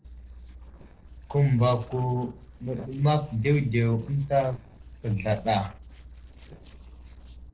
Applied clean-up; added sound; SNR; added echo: neural separator model SepFormer DNS4.